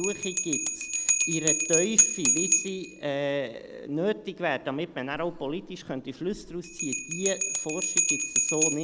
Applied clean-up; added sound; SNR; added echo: none; Bell; -3 dB; none.